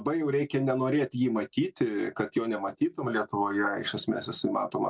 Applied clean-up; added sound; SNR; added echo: none; none; none; none.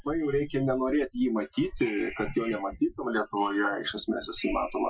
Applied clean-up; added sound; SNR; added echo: classical method Wiener filter.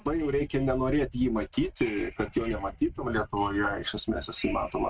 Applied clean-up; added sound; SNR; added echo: neural mask model RNNoise.